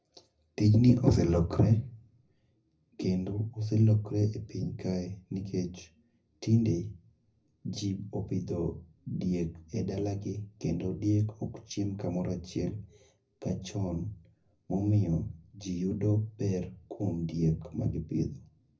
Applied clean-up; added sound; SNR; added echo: none; none; none; reverberation time 0.4 s.